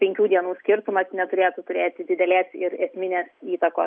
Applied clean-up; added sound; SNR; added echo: none; none; none; none.